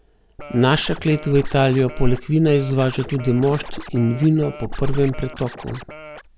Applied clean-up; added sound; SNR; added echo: none; Scratching (performance technique); 17 dB; none.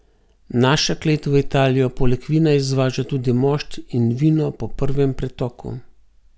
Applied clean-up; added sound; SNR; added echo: none; none; none; none.